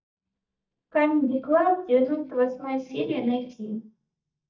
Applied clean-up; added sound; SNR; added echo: neural mask model DeepFilterNet 3.